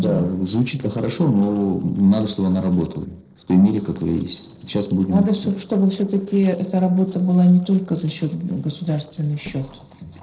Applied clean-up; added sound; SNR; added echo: neural separator model SepFormer DNS4.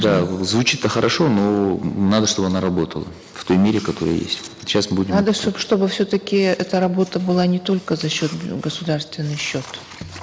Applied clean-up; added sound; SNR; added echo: none; none; none; none.